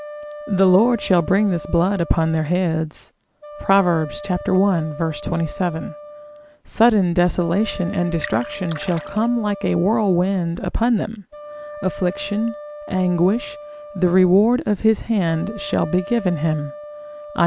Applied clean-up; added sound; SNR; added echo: none; Wind instrument, woodwind instrument + Splash, splatter; 15 dB; none.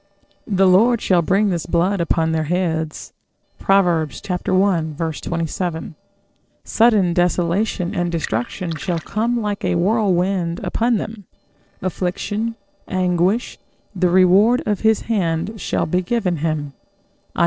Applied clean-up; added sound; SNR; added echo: neural separator model SepFormer DNS4.